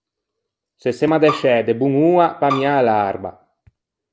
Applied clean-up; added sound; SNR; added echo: none; Bowed string instrument; 10 dB; none.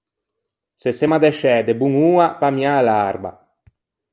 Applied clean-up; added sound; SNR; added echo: none; none; none; none.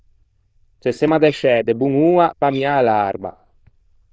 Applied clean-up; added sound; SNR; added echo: neural diffusion model UNIVERSE++.